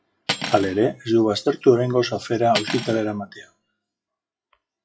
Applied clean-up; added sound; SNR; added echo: classical method WPE with log-MMSE.